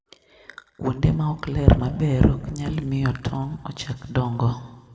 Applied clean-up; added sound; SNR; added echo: none; none; none; reverberation time 1.7 s.